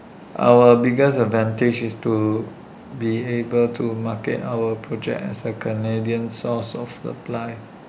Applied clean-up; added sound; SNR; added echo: none; none; none; none.